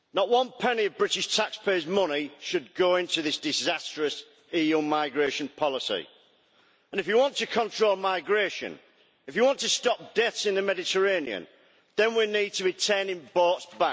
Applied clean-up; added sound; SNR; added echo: none; none; none; none.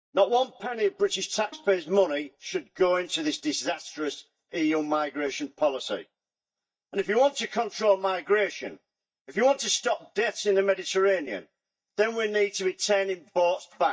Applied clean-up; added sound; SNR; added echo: neural mask model DeepFilterNet 3.